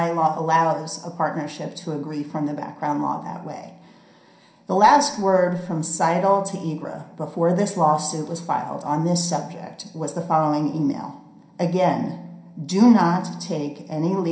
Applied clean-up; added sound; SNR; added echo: none; none; none; reverberation time 0.5 s.